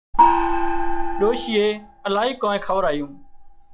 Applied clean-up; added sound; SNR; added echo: classical method log-MMSE.